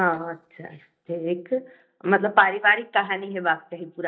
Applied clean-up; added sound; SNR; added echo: neural mask model DeepFilterNet 3.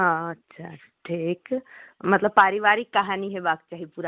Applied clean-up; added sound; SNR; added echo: none; none; none; none.